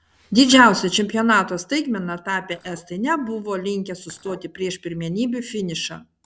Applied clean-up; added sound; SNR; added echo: neural separator model SepFormer DNS4.